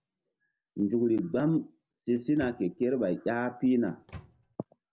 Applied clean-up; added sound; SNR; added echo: none; Microwave oven; 20 dB; none.